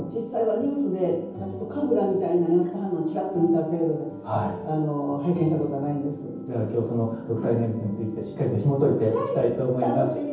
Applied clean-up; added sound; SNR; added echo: none; none; none; reverberation time 0.9 s.